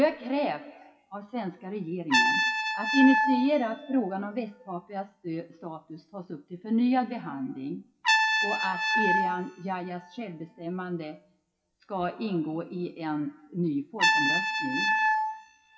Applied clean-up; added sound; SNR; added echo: classical method WPE with log-MMSE.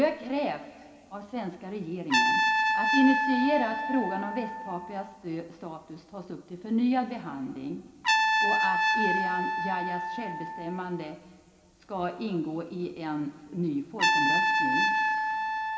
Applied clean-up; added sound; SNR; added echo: none; Trumpet; -2 dB; reverberation time 2.1 s.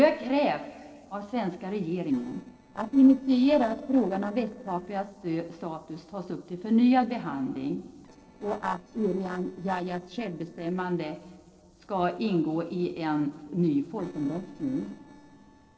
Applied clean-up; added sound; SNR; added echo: neural separator model SepFormer DNS4.